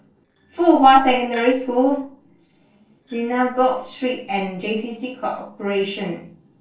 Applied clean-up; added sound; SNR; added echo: neural separator model SepFormer DNS4.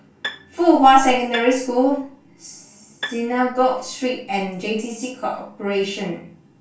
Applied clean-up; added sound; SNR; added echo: none; Bowed string instrument; 15 dB; reverberation time 0.3 s.